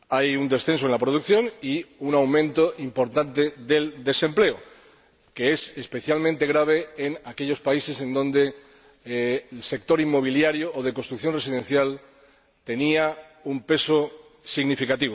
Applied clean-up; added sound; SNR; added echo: none; none; none; none.